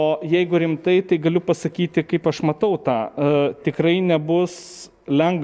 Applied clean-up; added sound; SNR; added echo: none; none; none; none.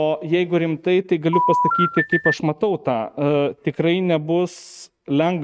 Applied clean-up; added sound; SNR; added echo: neural mask model RNNoise.